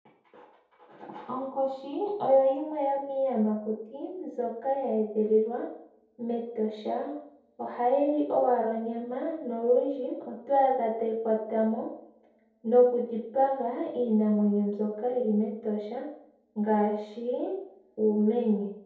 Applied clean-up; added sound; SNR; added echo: none; none; none; reverberation time 0.7 s.